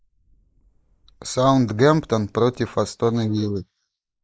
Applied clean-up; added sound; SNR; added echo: neural mask model Resemble Enhance denoiser.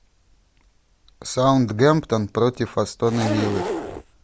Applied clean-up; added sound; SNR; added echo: none; Zipper (clothing); 5 dB; none.